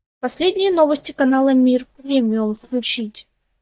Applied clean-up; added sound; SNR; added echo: neural mask model DeepFilterNet 3.